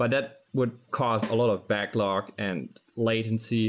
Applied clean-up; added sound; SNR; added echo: none; Snare drum; 14 dB; none.